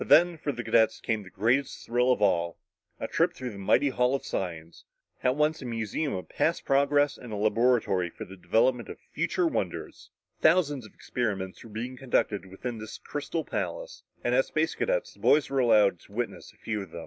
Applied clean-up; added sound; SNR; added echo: none; none; none; none.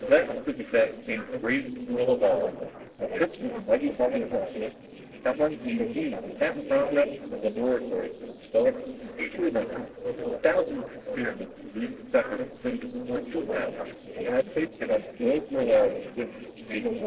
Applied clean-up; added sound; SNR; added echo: neural separator model SepFormer DNS4.